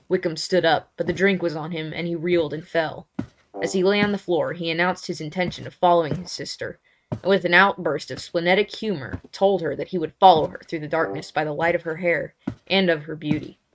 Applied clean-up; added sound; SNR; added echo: neural mask model RNNoise.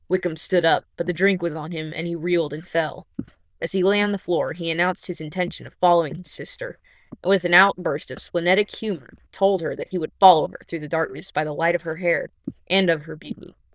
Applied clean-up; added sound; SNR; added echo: neural diffusion model UNIVERSE++.